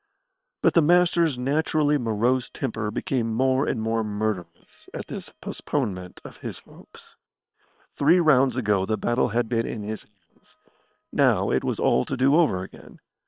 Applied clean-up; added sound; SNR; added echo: neural separator model SepFormer WHAM!.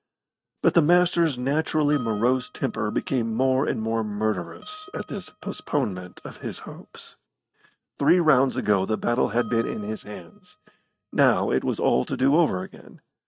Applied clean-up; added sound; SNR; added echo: neural mask model RNNoise.